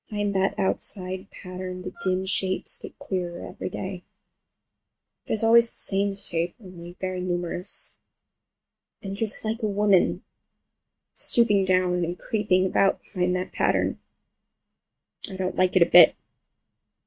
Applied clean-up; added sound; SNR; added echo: neural mask model RNNoise.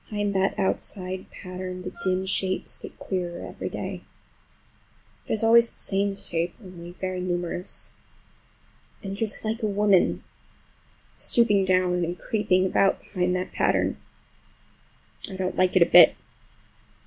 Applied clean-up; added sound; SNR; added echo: none; Wind instrument, woodwind instrument; 18 dB; none.